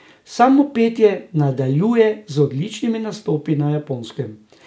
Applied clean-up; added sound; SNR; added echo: none; none; none; none.